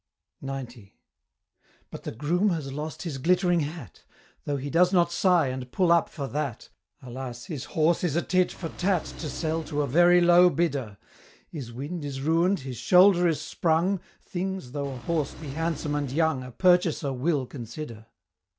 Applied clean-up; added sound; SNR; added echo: none; Engine; 15 dB; none.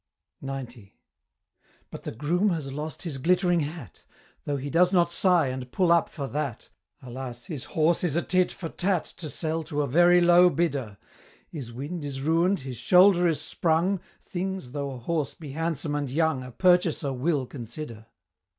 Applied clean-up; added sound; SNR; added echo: none; none; none; none.